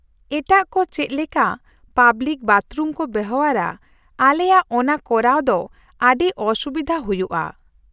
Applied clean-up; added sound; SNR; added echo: none; none; none; none.